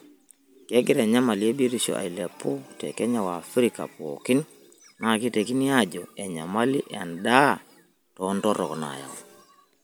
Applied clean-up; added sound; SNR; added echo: none; none; none; none.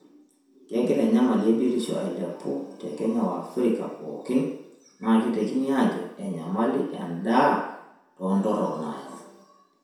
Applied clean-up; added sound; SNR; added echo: none; none; none; reverberation time 0.7 s.